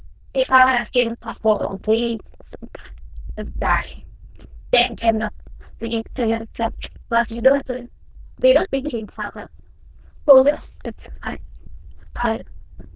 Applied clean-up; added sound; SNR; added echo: neural diffusion model UNIVERSE++.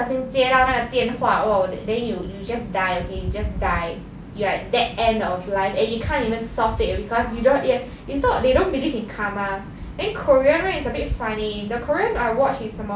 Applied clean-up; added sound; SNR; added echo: none; none; none; none.